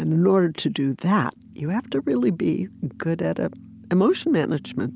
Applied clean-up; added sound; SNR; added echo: none; none; none; none.